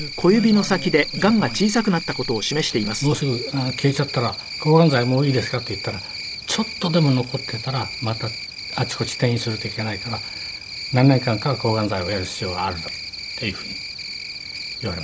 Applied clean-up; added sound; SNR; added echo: none; Cricket; 10 dB; none.